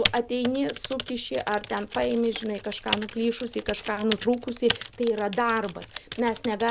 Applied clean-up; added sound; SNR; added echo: none; Typing; 8 dB; none.